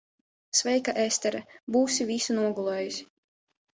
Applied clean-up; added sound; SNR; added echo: none; none; none; none.